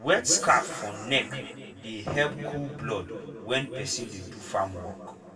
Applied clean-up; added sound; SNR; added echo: none; none; none; reverberation time 2.0 s.